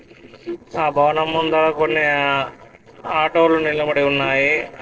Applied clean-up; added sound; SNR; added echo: neural separator model SepFormer DNS4.